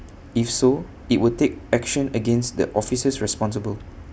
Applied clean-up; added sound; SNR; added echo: none; none; none; none.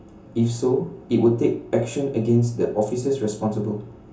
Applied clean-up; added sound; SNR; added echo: none; none; none; reverberation time 0.6 s.